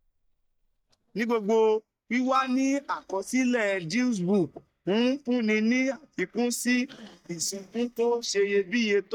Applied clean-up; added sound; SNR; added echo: neural mask model DeepFilterNet 3.